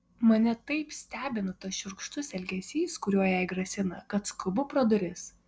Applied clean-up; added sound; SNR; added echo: none; none; none; none.